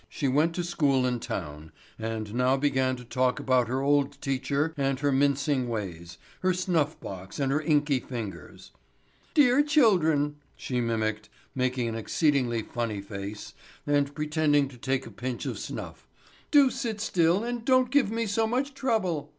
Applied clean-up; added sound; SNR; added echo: none; none; none; none.